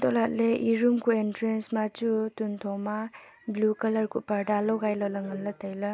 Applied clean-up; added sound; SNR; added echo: none; none; none; none.